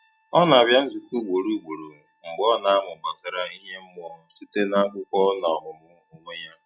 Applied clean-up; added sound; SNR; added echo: classical method log-MMSE.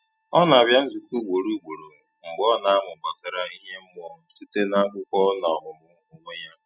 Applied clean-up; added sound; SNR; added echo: classical method spectral subtraction.